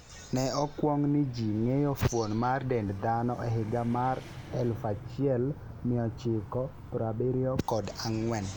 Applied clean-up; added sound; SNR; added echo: none; Vehicle; 20 dB; none.